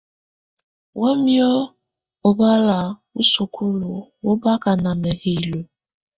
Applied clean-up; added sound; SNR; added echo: neural mask model DeepFilterNet 3.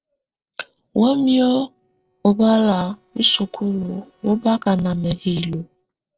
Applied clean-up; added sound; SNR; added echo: neural separator model SepFormer DNS4.